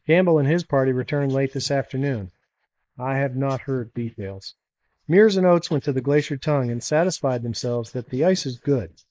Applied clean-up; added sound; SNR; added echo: neural mask model Resemble Enhance denoiser.